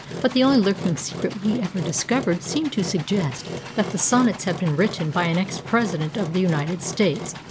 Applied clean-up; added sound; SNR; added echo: none; Engine; 11 dB; none.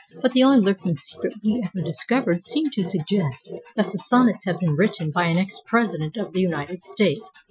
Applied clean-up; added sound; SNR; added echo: classical method Wiener filter.